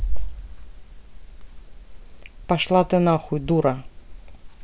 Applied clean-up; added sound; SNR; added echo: neural mask model Resemble Enhance denoiser.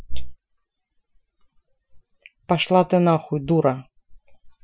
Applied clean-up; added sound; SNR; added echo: classical method Wiener filter.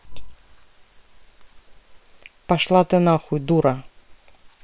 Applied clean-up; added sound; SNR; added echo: neural separator model SepFormer WHAM!.